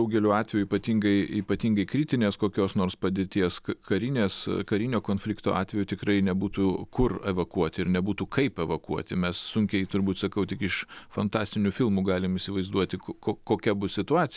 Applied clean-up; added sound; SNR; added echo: none; none; none; none.